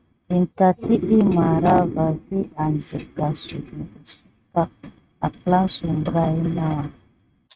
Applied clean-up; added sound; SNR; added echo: neural mask model RNNoise.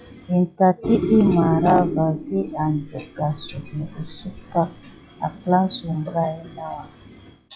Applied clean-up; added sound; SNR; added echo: classical method log-MMSE.